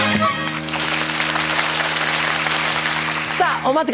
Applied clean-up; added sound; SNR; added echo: none; Bowed string instrument; 12 dB; none.